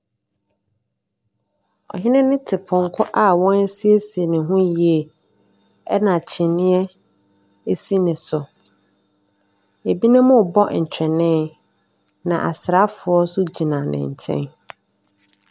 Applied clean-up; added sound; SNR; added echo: none; none; none; none.